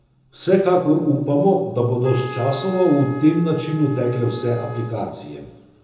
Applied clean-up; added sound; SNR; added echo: none; Trumpet; 15 dB; reverberation time 0.6 s.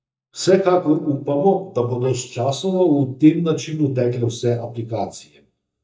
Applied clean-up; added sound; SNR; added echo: neural mask model DeepFilterNet 3.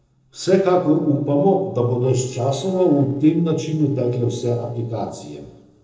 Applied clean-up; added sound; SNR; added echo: neural separator model SepFormer DNS4.